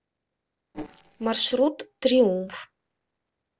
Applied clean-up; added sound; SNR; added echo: neural separator model SepFormer DNS4.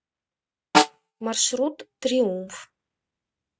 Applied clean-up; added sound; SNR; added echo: neural mask model RNNoise.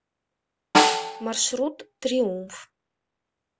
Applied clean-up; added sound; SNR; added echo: none; Snare drum; -4 dB; none.